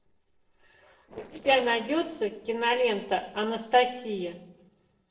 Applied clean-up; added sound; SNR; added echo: neural separator model SepFormer DNS4.